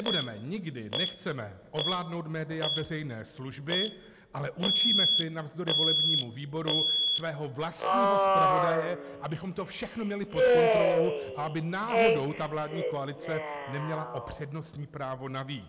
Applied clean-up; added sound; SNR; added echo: none; Alarm; -5 dB; none.